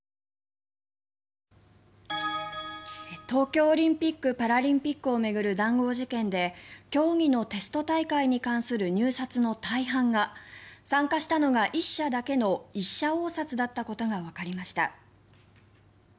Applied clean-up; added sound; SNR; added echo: none; none; none; none.